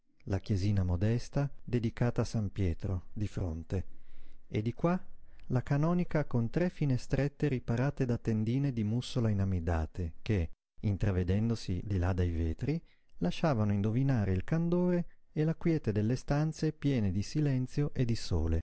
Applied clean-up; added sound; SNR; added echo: none; none; none; none.